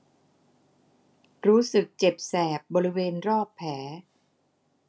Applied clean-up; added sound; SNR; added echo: none; none; none; none.